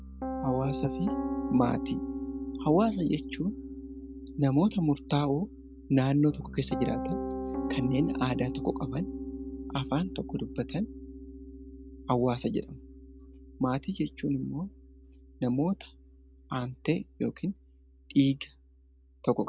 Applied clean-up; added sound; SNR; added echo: none; Piano; 8 dB; none.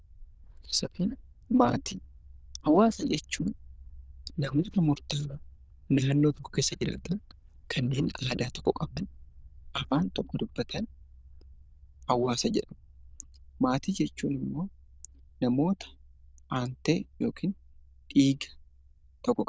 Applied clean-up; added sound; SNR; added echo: neural diffusion model UNIVERSE++.